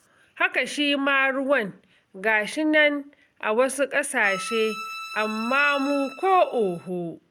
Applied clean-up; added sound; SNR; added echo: none; Bowed string instrument; 11 dB; none.